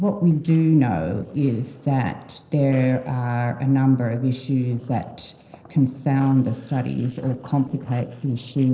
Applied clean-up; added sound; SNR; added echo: neural separator model SepFormer DNS4.